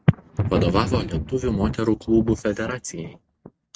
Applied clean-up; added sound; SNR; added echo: neural mask model RNNoise.